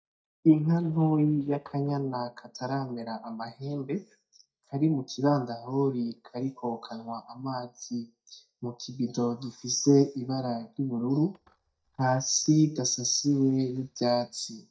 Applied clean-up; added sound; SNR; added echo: neural mask model DeepFilterNet 3.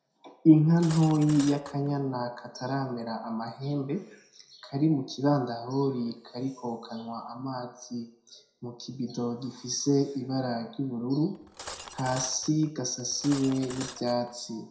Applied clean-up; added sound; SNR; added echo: none; Cutlery, silverware; 15 dB; reverberation time 0.6 s.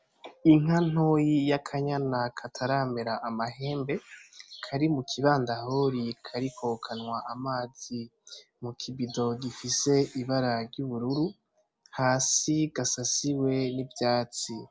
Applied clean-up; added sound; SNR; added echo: none; none; none; none.